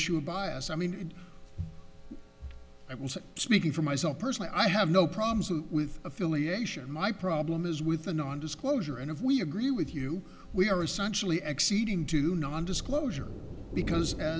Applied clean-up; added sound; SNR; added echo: none; Thunder; 12 dB; none.